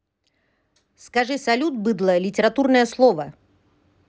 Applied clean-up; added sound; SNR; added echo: none; none; none; none.